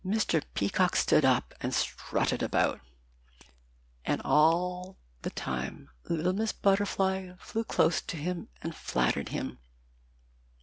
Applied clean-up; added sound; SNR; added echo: none; none; none; none.